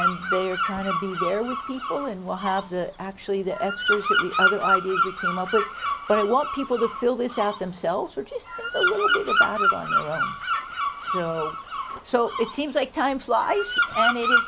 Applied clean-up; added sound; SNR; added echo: none; Bird vocalization, bird call, bird song; 0 dB; none.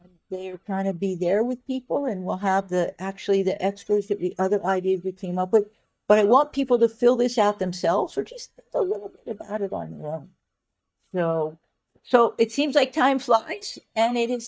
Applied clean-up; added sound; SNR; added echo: neural mask model DeepFilterNet 3.